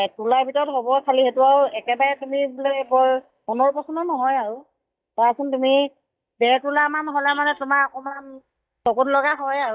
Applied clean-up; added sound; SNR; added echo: neural mask model DeepFilterNet 3.